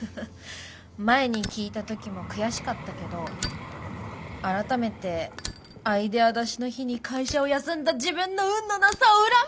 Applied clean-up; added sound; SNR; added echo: none; Vehicle + Fire; 14 dB; none.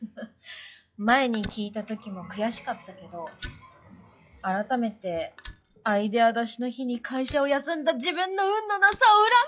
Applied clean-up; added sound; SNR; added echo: classical method log-MMSE.